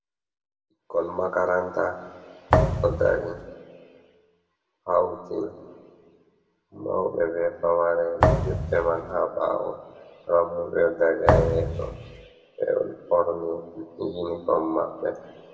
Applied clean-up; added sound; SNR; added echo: none; Thump, thud; -2 dB; reverberation time 1.5 s.